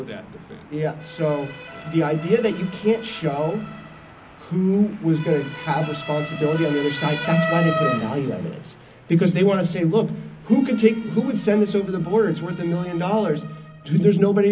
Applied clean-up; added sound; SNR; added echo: none; Motor vehicle (road) / Siren; 12 dB; reverberation time 0.4 s.